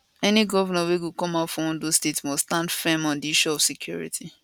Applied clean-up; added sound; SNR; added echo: none; none; none; none.